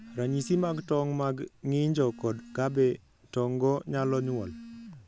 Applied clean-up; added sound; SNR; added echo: none; Telephone; 19 dB; none.